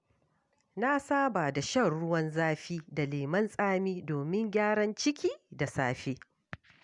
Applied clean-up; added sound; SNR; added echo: none; none; none; none.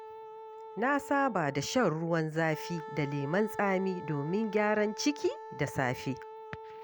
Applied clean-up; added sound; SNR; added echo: none; Wind instrument, woodwind instrument; 13 dB; none.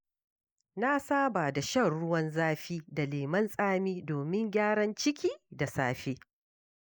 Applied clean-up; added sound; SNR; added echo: neural mask model Resemble Enhance denoiser.